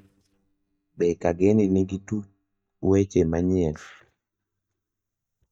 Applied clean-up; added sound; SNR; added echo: neural mask model DeepFilterNet 3.